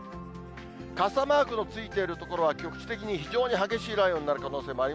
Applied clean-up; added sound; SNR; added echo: none; none; none; none.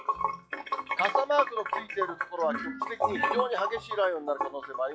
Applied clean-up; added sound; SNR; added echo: classical method log-MMSE.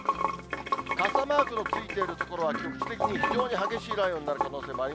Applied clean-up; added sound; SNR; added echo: none; Glass + Sink (filling or washing) / Water; 0 dB; none.